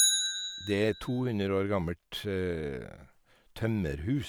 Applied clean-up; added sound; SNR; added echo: none; Bicycle; 4 dB; none.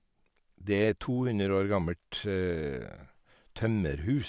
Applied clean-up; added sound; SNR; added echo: none; none; none; none.